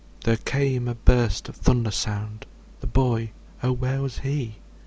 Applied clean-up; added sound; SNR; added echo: none; none; none; none.